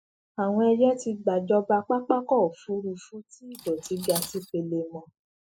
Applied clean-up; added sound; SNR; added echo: classical method spectral subtraction.